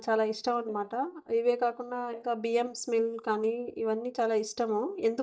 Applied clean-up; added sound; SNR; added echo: neural mask model DeepFilterNet 3.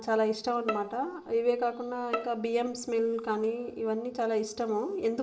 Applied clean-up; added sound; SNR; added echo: none; Bowed string instrument; 12 dB; reverberation time 1.8 s.